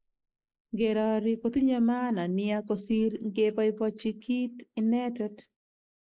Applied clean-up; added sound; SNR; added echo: neural mask model Resemble Enhance denoiser.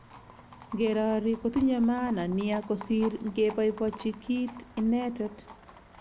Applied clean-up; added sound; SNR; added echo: none; Livestock, farm animals, working animals; 18 dB; none.